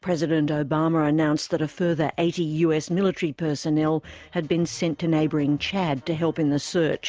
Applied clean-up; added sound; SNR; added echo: none; none; none; none.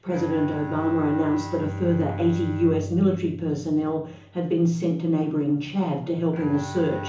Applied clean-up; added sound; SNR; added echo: none; Bowed string instrument; 11 dB; reverberation time 0.8 s.